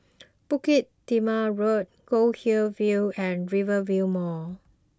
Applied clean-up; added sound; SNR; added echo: none; none; none; none.